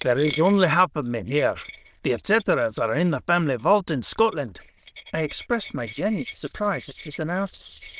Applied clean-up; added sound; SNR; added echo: neural diffusion model UNIVERSE++.